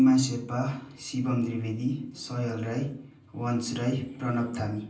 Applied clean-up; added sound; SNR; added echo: none; none; none; reverberation time 0.6 s.